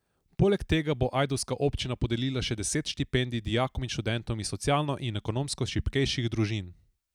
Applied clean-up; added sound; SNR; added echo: none; none; none; none.